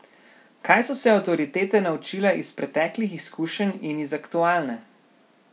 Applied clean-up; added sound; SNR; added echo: none; none; none; none.